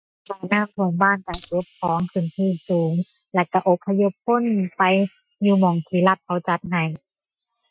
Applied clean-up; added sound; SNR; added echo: classical method Wiener filter.